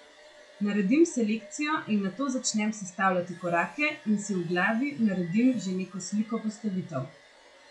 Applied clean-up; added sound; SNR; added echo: classical method log-MMSE.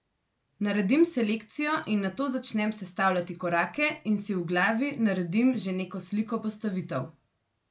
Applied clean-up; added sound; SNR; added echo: none; none; none; none.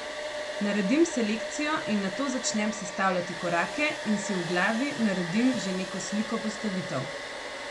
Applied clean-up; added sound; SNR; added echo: none; Domestic sounds, home sounds; 7 dB; none.